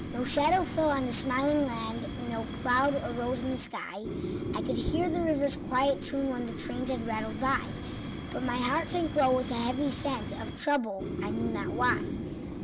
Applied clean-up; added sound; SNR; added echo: none; Fire; 6 dB; none.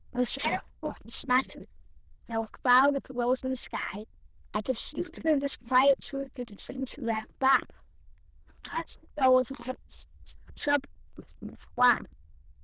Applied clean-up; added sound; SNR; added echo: neural diffusion model UNIVERSE++.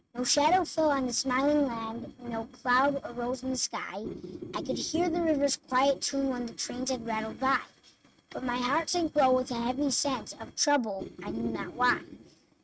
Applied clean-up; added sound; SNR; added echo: neural mask model RNNoise.